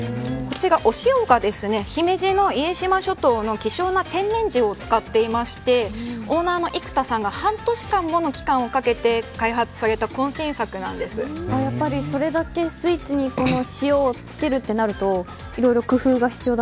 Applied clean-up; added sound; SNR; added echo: none; none; none; none.